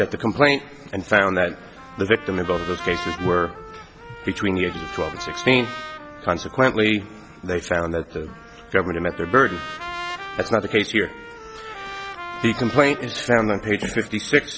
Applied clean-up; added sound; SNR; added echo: none; Trumpet; 14 dB; none.